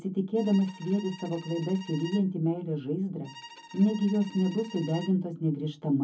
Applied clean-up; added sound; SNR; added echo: none; Bowed string instrument; 20 dB; reverberation time 0.3 s.